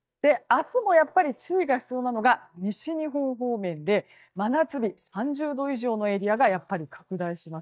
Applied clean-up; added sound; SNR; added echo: neural mask model DeepFilterNet 3.